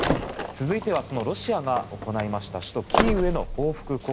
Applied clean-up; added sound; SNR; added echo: none; Slam; 1 dB; none.